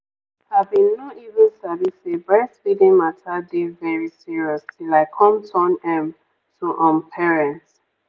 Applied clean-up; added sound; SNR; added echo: none; none; none; none.